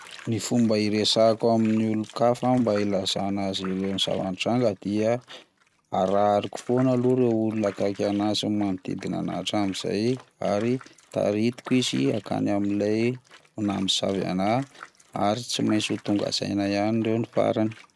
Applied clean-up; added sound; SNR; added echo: neural mask model RNNoise.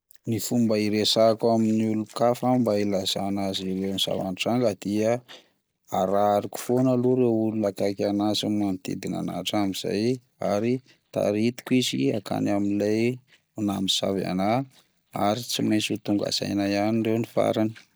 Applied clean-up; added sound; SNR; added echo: neural mask model DeepFilterNet 3.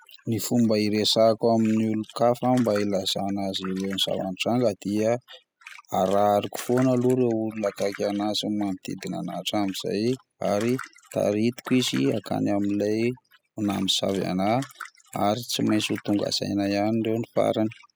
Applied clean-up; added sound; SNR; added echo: classical method spectral subtraction.